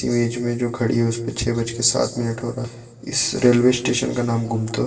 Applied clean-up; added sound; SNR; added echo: none; none; none; reverberation time 1.6 s.